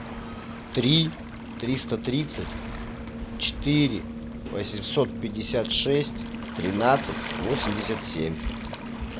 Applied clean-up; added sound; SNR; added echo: none; Waves, surf; 7 dB; none.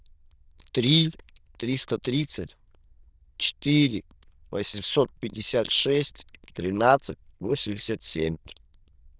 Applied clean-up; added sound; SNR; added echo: neural diffusion model UNIVERSE++.